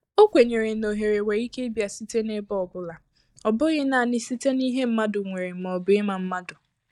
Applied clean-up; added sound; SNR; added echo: neural mask model DeepFilterNet 3.